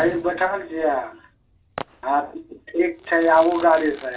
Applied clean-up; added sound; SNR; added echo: none; Crackle / Fireworks; 20 dB; reverberation time 0.2 s.